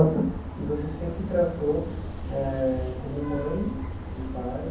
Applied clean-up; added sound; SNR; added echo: none; Vehicle horn, car horn, honking; 7 dB; reverberation time 0.7 s.